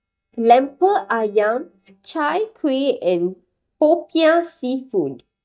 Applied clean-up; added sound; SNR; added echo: neural mask model DeepFilterNet 3.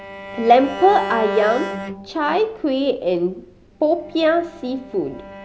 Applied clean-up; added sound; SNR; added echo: none; Bowed string instrument; 12 dB; none.